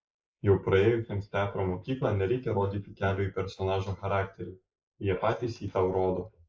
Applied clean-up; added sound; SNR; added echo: neural mask model Resemble Enhance denoiser.